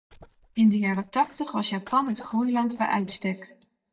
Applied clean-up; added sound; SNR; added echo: neural mask model DeepFilterNet 3.